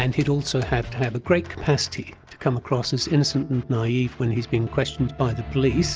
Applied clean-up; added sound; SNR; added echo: none; none; none; none.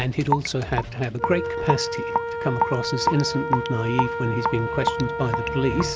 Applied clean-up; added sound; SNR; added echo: none; Wind instrument, woodwind instrument + Raindrop / Drip; 1 dB; none.